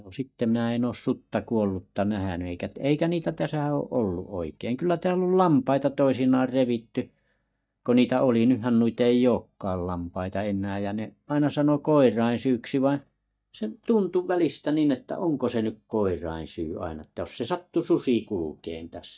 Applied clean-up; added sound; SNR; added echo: neural mask model DeepFilterNet 3.